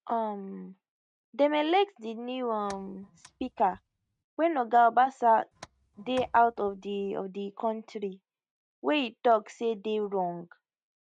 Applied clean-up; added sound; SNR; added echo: neural mask model RNNoise.